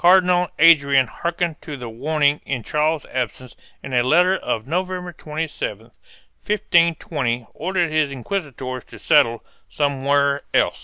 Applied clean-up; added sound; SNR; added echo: none; none; none; none.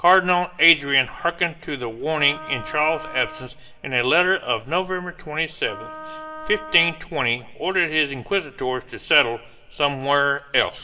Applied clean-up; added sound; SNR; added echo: none; Wind instrument, woodwind instrument; 15 dB; reverberation time 2.8 s.